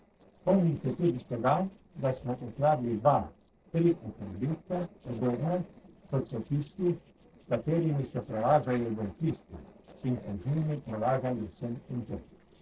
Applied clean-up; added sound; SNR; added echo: neural separator model SepFormer DNS4.